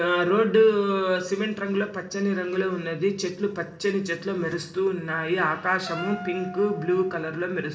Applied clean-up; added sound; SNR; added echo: none; Wind instrument, woodwind instrument; 15 dB; reverberation time 0.8 s.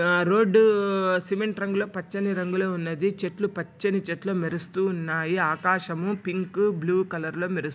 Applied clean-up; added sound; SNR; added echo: none; none; none; none.